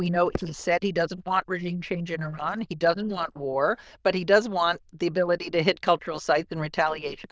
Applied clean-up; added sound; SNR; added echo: neural diffusion model UNIVERSE++.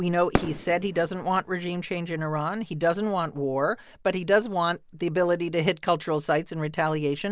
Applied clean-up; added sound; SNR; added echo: none; Fireworks; 9 dB; none.